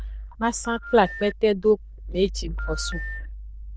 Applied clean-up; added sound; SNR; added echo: neural diffusion model UNIVERSE++.